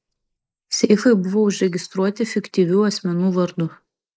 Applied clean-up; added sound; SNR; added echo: neural mask model Resemble Enhance denoiser.